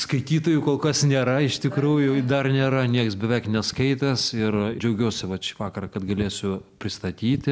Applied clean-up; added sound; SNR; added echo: none; none; none; none.